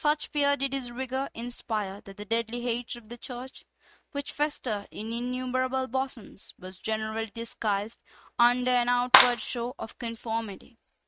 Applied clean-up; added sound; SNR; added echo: neural mask model RNNoise.